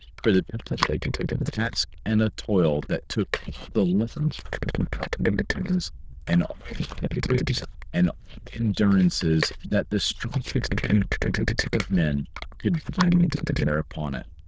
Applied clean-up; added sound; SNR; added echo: neural diffusion model UNIVERSE++.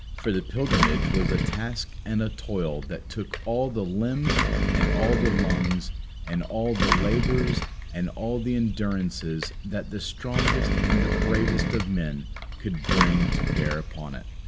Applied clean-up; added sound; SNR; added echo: none; Engine; -1 dB; none.